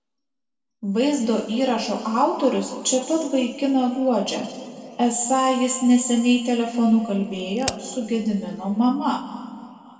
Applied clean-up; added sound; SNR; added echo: none; Crack; 16 dB; reverberation time 2.0 s.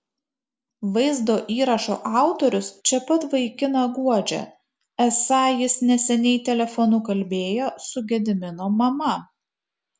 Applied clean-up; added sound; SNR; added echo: none; none; none; none.